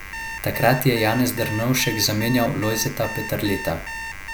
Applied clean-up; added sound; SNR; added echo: none; Alarm; 10 dB; none.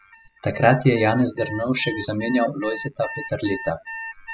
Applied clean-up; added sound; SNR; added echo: classical method spectral subtraction.